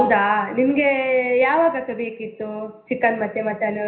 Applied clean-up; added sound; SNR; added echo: none; none; none; reverberation time 0.5 s.